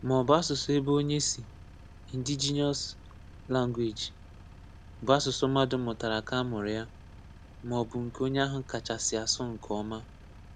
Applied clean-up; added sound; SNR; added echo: none; Engine; 18 dB; none.